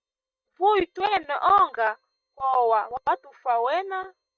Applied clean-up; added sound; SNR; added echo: neural mask model DeepFilterNet 3.